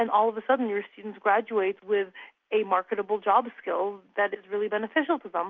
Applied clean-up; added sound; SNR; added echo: none; none; none; none.